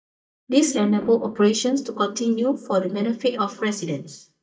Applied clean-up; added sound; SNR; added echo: neural mask model DeepFilterNet 3.